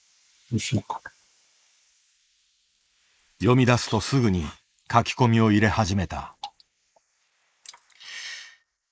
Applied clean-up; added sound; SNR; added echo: neural mask model Resemble Enhance denoiser.